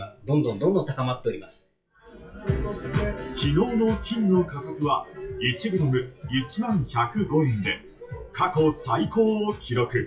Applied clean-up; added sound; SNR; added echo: classical method WPE with log-MMSE.